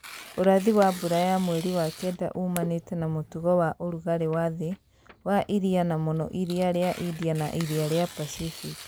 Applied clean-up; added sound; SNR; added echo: none; Tearing; 17 dB; none.